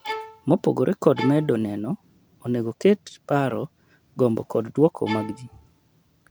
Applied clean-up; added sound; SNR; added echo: none; Bowed string instrument; 13 dB; none.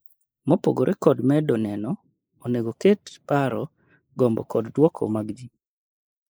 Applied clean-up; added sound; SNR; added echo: neural mask model Resemble Enhance denoiser.